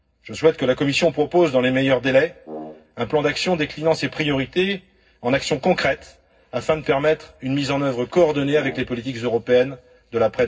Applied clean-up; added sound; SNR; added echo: neural separator model SepFormer DNS4.